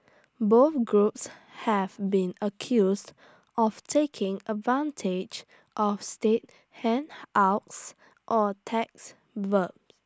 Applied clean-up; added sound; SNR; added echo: none; none; none; none.